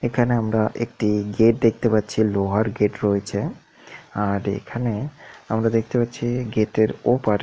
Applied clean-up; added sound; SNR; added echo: none; none; none; none.